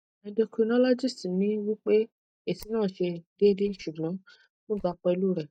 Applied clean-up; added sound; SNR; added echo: neural mask model DeepFilterNet 3.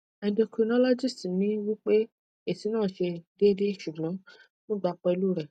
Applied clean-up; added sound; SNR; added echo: none; none; none; none.